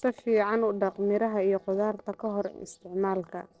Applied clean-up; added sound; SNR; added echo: neural separator model SepFormer DNS4.